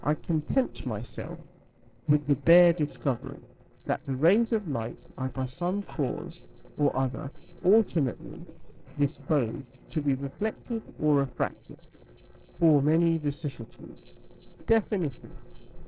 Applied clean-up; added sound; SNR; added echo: neural separator model SepFormer DNS4.